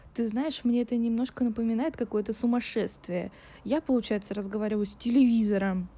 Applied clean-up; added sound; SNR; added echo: none; none; none; none.